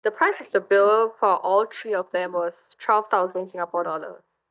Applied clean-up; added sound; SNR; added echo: neural mask model DeepFilterNet 3.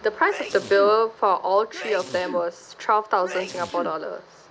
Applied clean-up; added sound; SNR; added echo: none; Sneeze; 15 dB; none.